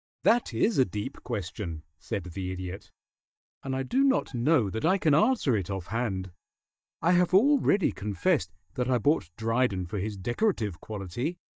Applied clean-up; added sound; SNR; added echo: neural mask model DeepFilterNet 3.